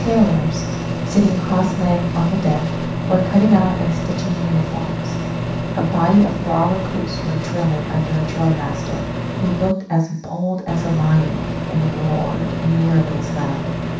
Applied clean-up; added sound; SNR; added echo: none; Microwave oven; 4 dB; reverberation time 0.7 s.